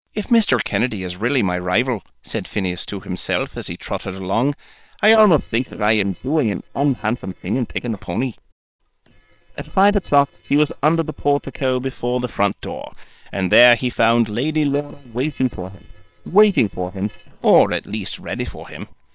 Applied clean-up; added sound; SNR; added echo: neural separator model SepFormer WHAM!.